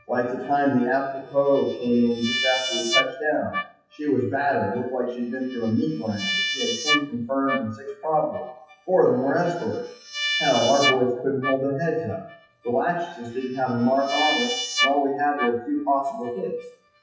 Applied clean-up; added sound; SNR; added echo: classical method WPE with log-MMSE.